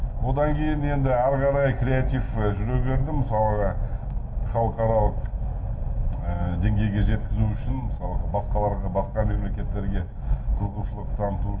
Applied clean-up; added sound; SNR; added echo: none; none; none; reverberation time 0.6 s.